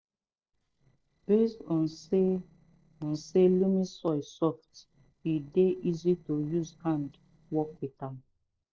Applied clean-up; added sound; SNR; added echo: neural separator model SepFormer DNS4.